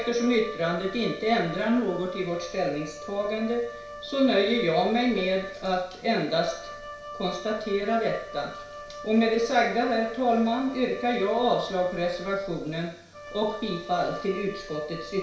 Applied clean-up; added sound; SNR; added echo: none; Wind instrument, woodwind instrument; 14 dB; reverberation time 0.6 s.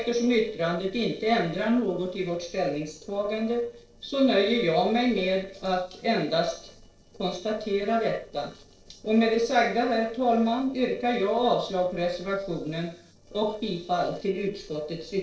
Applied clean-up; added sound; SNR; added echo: neural separator model SepFormer DNS4.